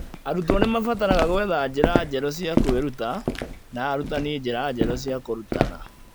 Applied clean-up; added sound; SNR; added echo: none; Walk, footsteps; 1 dB; none.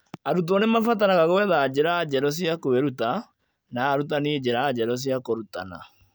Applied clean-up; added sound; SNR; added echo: none; none; none; none.